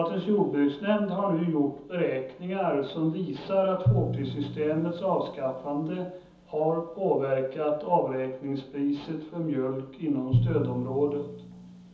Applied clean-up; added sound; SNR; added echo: none; Drum; 7 dB; reverberation time 0.7 s.